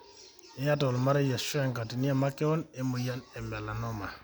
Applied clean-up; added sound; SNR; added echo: none; none; none; none.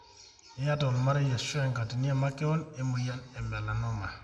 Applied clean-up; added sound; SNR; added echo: none; none; none; reverberation time 1.2 s.